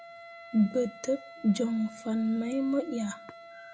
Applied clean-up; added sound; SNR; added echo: none; Wind instrument, woodwind instrument; 18 dB; none.